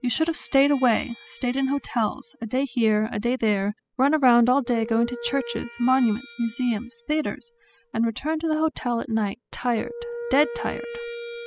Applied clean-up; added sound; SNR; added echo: classical method spectral subtraction.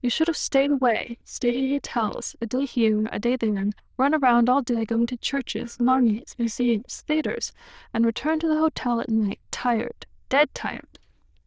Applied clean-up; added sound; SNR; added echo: neural diffusion model UNIVERSE++.